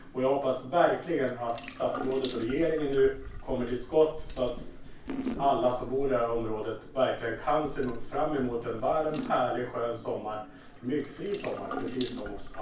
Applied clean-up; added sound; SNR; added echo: none; Drip / Sink (filling or washing) / Water tap, faucet; 10 dB; reverberation time 0.3 s.